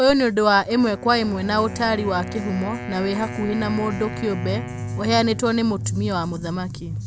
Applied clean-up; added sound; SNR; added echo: none; Bowed string instrument + Wind instrument, woodwind instrument; 13 dB; none.